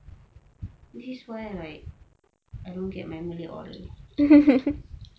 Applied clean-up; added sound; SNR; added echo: none; none; none; none.